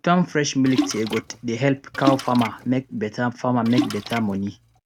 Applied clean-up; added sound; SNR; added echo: none; Splash, splatter; 7 dB; none.